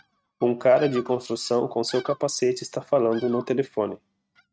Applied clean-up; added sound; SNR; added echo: neural mask model RNNoise.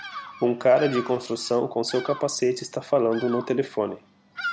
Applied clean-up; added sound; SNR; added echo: none; Bird vocalization, bird call, bird song; 14 dB; none.